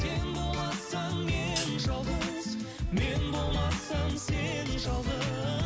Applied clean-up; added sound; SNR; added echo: none; Hi-hat; 10 dB; none.